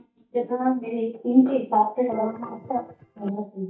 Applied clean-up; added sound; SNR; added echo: neural mask model DeepFilterNet 3.